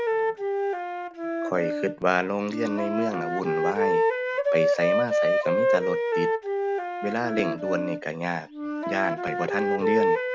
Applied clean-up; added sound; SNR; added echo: none; Wind instrument, woodwind instrument; -4 dB; none.